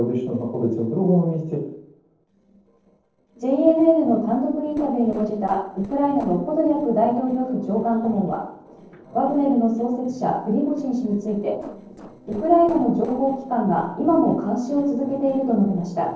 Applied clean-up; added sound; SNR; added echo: neural separator model SepFormer DNS4.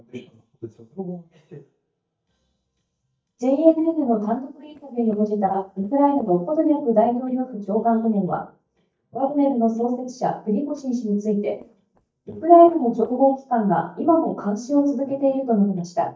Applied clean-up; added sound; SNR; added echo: neural mask model DeepFilterNet 3.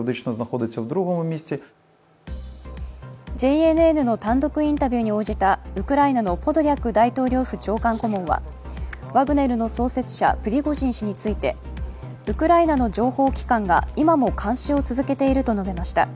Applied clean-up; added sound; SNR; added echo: none; none; none; none.